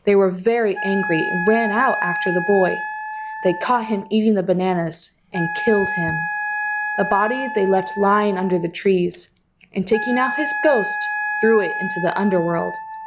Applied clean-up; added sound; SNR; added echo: none; Wind instrument, woodwind instrument; 6 dB; none.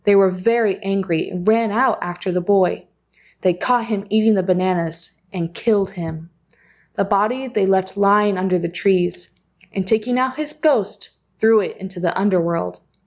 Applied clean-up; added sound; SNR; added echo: none; none; none; none.